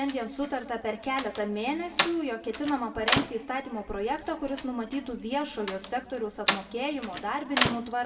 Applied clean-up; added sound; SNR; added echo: none; Slam; 0 dB; reverberation time 1.3 s.